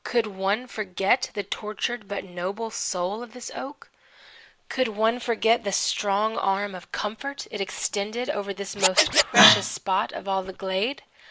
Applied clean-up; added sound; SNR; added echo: none; Scratching (performance technique); -3 dB; none.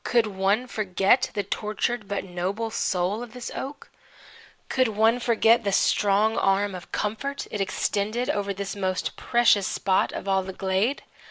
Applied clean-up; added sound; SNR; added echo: none; none; none; none.